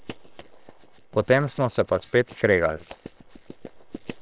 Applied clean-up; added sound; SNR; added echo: neural separator model SepFormer WHAM!.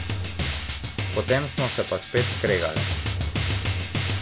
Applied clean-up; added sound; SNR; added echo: none; Drum; -2 dB; none.